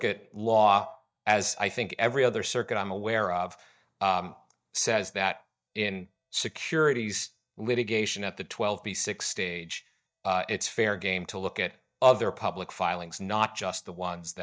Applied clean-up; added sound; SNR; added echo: neural mask model DeepFilterNet 3.